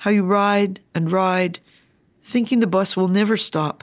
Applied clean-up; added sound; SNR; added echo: none; none; none; none.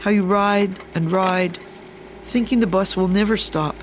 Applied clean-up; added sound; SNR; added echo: none; Printer; 17 dB; none.